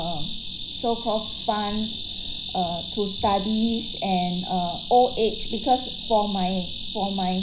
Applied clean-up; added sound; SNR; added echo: none; Insect; -2 dB; reverberation time 0.4 s.